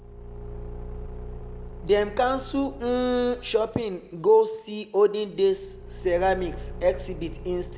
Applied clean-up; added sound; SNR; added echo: none; Engine / Car; 12 dB; none.